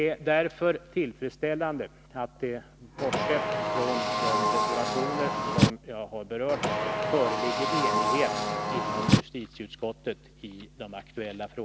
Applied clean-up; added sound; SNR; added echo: none; Car; -4 dB; none.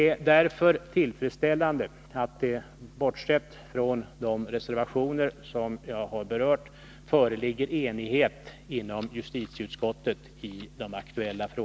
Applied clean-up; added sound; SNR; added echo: none; none; none; none.